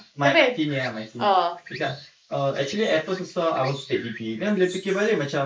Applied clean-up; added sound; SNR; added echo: neural mask model Resemble Enhance denoiser.